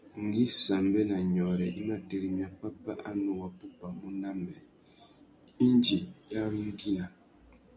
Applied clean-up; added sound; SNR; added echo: none; none; none; none.